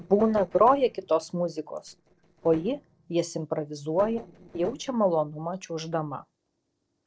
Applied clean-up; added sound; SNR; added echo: neural separator model SepFormer DNS4.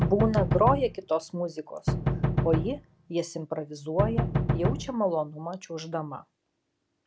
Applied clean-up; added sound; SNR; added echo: none; Knock; -1 dB; none.